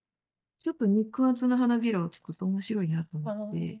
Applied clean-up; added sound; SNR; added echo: neural mask model DeepFilterNet 3.